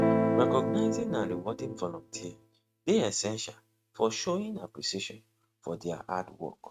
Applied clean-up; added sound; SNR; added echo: neural mask model RNNoise.